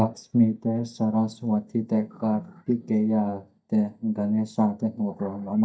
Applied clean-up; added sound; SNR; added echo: neural mask model DeepFilterNet 3.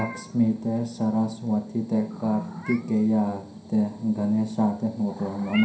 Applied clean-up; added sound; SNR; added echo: none; Meow; 18 dB; reverberation time 0.5 s.